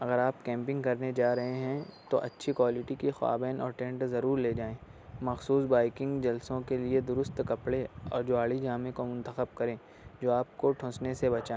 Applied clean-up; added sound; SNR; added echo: none; none; none; none.